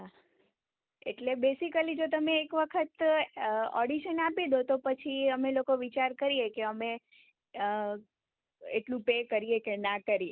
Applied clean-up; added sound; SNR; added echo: none; none; none; none.